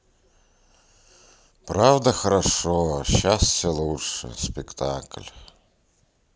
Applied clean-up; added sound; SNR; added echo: none; none; none; none.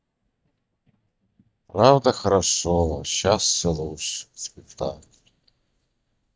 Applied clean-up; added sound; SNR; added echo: neural mask model DeepFilterNet 3.